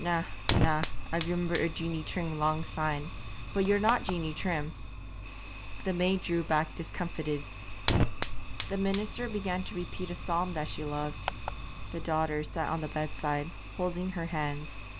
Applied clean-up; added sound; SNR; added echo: none; Fire; 1 dB; none.